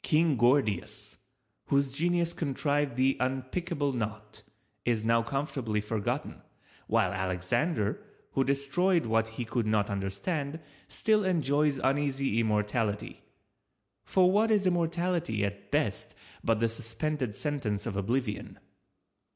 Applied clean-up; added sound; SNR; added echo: none; none; none; none.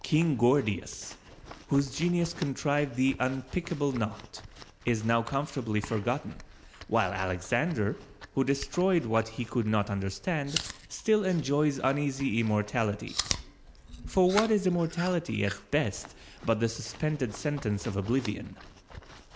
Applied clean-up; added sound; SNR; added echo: none; Chewing, mastication; 14 dB; none.